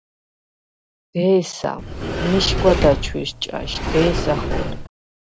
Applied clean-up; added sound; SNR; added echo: none; Sliding door; 2 dB; none.